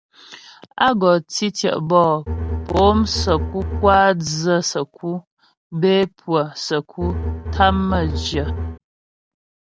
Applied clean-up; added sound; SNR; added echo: none; Bowed string instrument; 4 dB; none.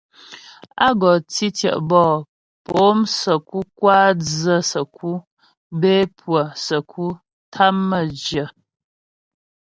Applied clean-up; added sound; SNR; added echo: none; none; none; none.